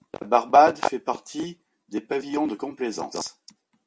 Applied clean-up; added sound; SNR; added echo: none; none; none; none.